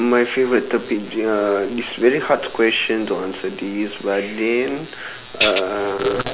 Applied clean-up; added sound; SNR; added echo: none; Tambourine; 4 dB; none.